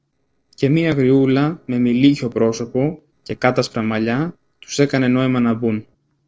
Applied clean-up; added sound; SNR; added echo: neural separator model SepFormer DNS4.